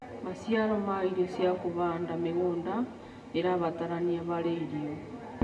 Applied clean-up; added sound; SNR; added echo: none; none; none; reverberation time 0.7 s.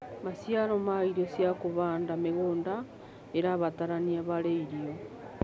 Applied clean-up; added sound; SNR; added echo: none; none; none; none.